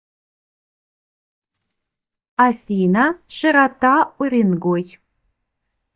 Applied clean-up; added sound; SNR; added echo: neural mask model DeepFilterNet 3.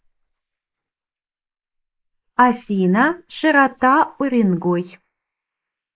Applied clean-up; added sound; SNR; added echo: neural mask model Resemble Enhance denoiser.